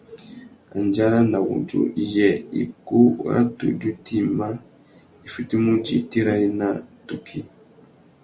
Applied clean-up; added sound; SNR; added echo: none; none; none; none.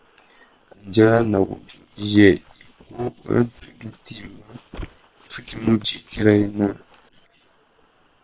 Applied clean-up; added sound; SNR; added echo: neural separator model SepFormer WHAM!.